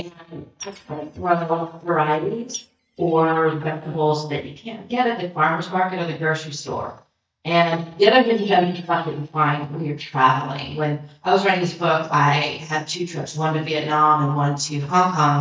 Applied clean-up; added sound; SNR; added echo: neural mask model DeepFilterNet 3.